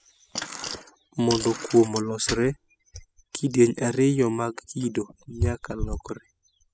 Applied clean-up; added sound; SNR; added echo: classical method spectral subtraction.